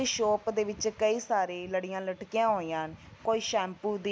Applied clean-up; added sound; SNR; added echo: none; none; none; none.